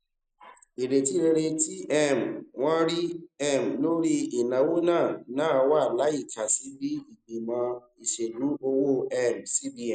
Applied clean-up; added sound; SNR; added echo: neural mask model Resemble Enhance denoiser.